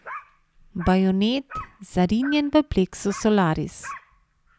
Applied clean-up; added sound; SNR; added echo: none; Dog; 18 dB; none.